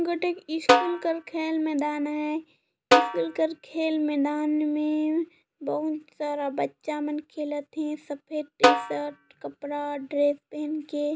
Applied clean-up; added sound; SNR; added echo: none; Snare drum; -3 dB; none.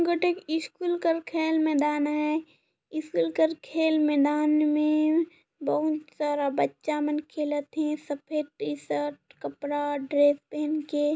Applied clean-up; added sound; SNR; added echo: none; none; none; none.